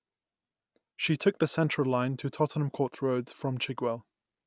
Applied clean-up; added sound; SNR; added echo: none; none; none; none.